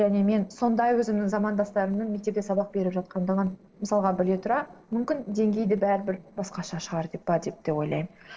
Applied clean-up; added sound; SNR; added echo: neural separator model SepFormer DNS4.